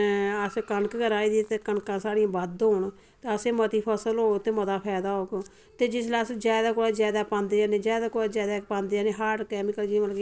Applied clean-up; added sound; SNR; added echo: none; none; none; none.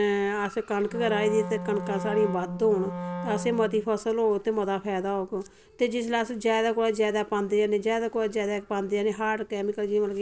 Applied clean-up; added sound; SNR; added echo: none; Wind instrument, woodwind instrument; 8 dB; none.